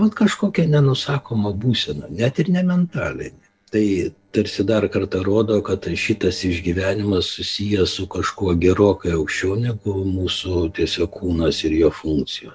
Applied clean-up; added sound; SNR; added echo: neural separator model SepFormer DNS4.